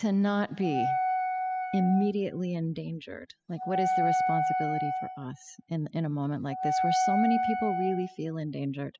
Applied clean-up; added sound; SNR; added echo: classical method spectral subtraction.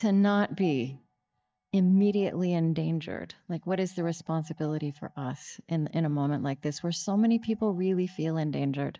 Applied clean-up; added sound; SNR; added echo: neural mask model DeepFilterNet 3.